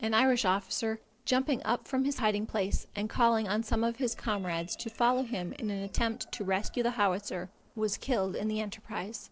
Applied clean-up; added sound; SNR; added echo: neural separator model SepFormer DNS4.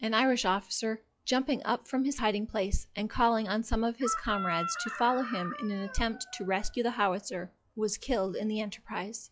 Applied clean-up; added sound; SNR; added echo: classical method log-MMSE.